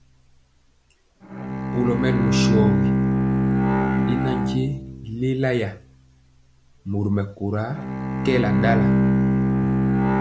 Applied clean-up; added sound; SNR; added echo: none; Bowed string instrument; -5 dB; none.